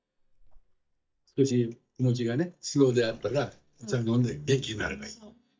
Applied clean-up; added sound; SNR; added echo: neural mask model DeepFilterNet 3.